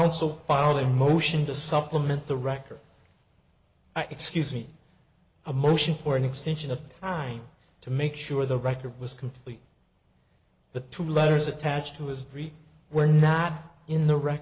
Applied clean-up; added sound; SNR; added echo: none; none; none; none.